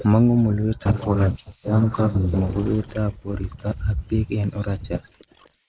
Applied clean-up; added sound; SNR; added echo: neural mask model Resemble Enhance denoiser.